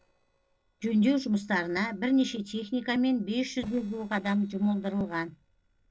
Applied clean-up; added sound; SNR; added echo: neural separator model SepFormer DNS4.